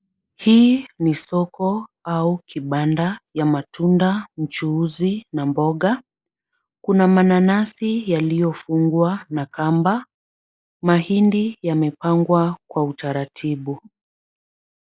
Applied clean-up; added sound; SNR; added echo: neural mask model Resemble Enhance denoiser.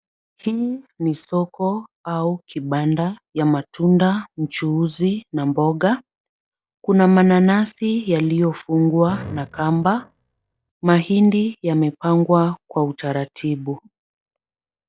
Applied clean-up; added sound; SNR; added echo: neural mask model DeepFilterNet 3.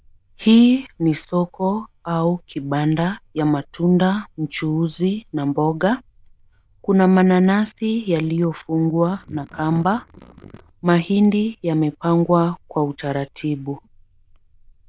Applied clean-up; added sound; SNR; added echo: neural diffusion model UNIVERSE++.